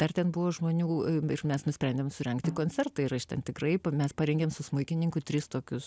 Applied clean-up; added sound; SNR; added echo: none; Snare drum; 13 dB; none.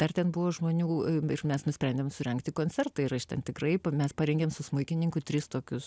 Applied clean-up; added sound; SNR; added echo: none; none; none; none.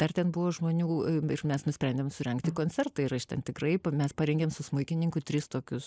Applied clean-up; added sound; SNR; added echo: neural mask model Resemble Enhance denoiser.